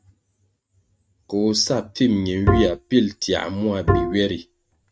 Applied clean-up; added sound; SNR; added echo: neural mask model RNNoise.